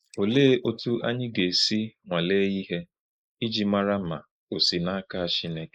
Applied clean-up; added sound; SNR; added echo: neural mask model Resemble Enhance denoiser.